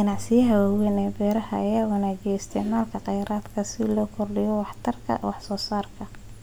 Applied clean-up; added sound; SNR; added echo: none; none; none; none.